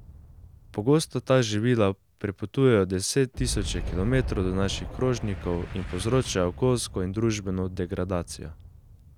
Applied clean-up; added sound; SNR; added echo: none; Boom; 11 dB; none.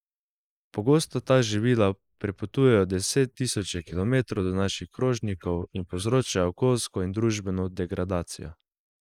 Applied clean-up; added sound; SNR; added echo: neural mask model Resemble Enhance denoiser.